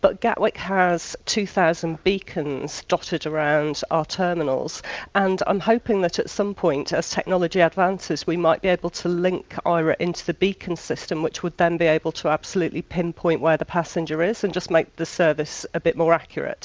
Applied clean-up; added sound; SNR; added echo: none; none; none; none.